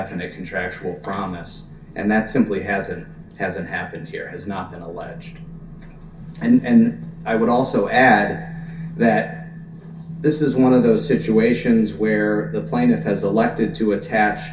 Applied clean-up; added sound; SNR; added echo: none; none; none; reverberation time 0.3 s.